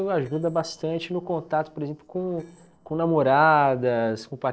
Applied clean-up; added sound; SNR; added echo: neural separator model SepFormer DNS4.